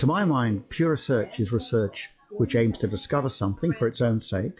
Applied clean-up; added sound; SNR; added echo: classical method log-MMSE.